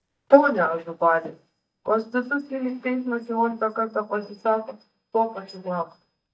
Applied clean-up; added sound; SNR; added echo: neural mask model DeepFilterNet 3.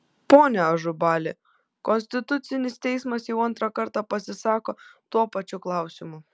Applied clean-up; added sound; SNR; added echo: none; none; none; none.